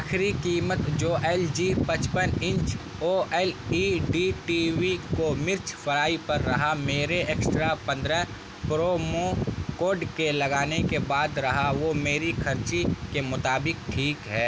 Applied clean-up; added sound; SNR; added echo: none; none; none; none.